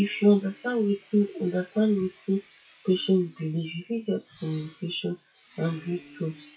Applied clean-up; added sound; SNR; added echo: classical method WPE with log-MMSE.